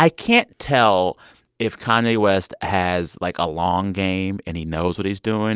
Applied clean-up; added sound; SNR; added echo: none; none; none; none.